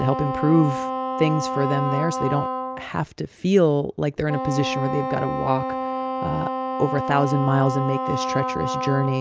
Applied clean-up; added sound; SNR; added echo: none; Wind instrument, woodwind instrument; 4 dB; none.